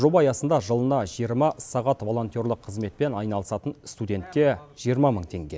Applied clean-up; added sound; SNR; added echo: none; none; none; none.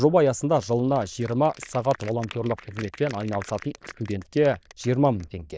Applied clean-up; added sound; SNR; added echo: neural diffusion model UNIVERSE++.